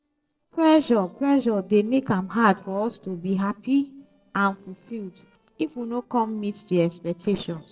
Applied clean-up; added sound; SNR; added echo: neural separator model SepFormer DNS4.